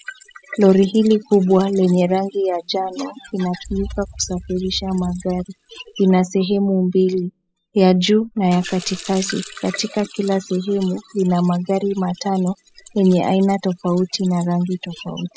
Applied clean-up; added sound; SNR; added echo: classical method spectral subtraction.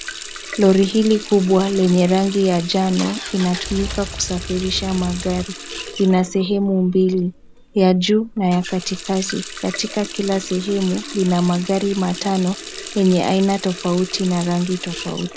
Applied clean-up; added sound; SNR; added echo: none; Engine + Water tap, faucet; 13 dB; none.